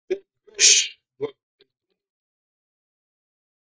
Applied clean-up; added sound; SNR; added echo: neural mask model DeepFilterNet 3.